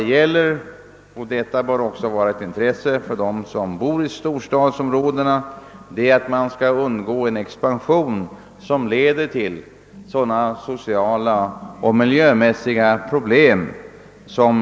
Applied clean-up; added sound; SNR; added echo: none; none; none; none.